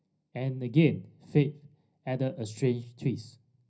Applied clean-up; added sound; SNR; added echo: none; none; none; reverberation time 0.4 s.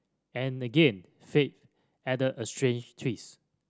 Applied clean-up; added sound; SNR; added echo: none; none; none; none.